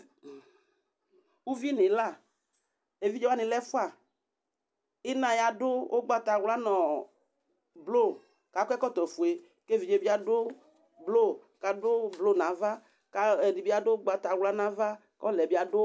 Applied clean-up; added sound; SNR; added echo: none; none; none; none.